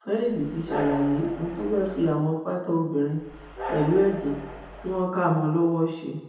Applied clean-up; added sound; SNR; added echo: none; Train; 12 dB; reverberation time 0.9 s.